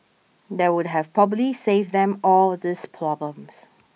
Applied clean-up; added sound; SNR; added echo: none; none; none; none.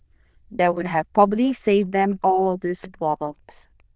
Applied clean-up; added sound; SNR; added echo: neural diffusion model UNIVERSE++.